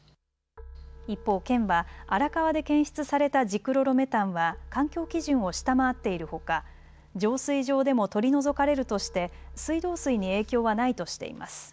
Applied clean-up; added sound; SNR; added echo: none; Keyboard (musical); 19 dB; none.